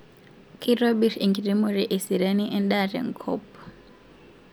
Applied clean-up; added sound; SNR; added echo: none; none; none; none.